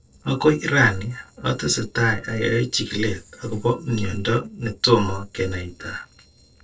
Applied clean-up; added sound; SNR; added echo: neural separator model SepFormer DNS4.